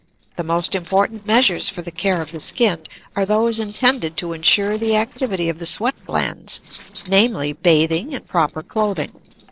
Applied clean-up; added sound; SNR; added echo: neural separator model SepFormer DNS4.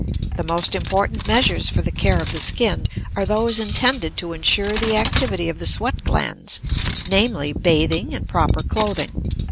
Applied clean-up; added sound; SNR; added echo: none; Cutlery, silverware; 2 dB; none.